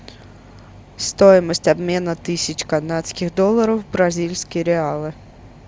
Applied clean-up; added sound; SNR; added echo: none; none; none; none.